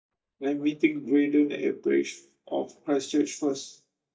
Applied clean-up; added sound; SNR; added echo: neural mask model DeepFilterNet 3.